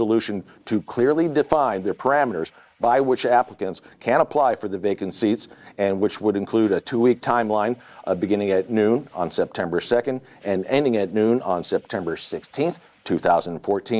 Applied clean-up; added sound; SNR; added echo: neural mask model Resemble Enhance denoiser.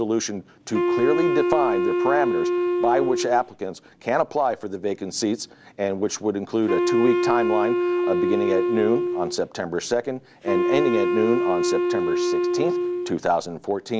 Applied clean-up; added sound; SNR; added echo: none; Wind instrument, woodwind instrument; -2 dB; none.